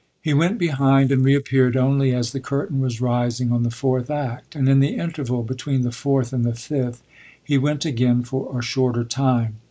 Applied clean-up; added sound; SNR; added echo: neural mask model Resemble Enhance denoiser.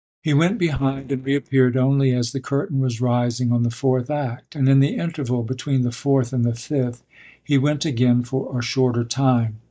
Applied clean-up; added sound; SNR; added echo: neural mask model DeepFilterNet 3.